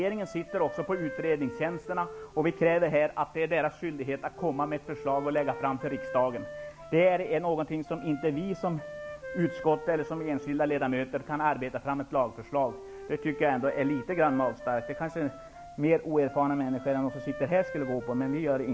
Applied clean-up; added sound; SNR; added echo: none; Wind instrument, woodwind instrument; 13 dB; none.